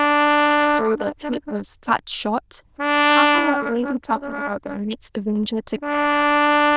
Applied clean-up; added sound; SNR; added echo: neural diffusion model UNIVERSE++.